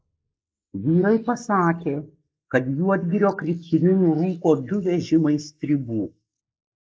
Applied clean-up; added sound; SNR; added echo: neural mask model Resemble Enhance denoiser.